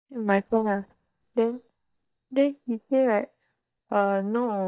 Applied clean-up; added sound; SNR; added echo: neural mask model DeepFilterNet 3.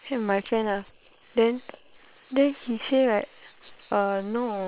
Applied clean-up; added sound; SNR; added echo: neural separator model SepFormer WHAM!.